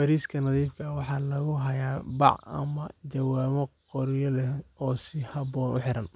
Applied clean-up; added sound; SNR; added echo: none; none; none; none.